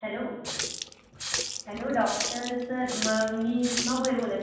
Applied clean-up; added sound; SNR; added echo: none; Water tap, faucet; 5 dB; reverberation time 1.2 s.